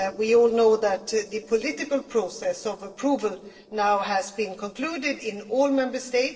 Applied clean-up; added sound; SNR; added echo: neural separator model SepFormer DNS4.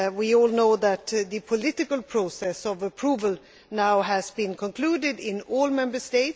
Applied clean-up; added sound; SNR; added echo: none; none; none; none.